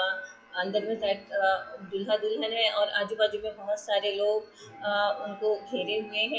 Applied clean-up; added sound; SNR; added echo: classical method WPE with log-MMSE.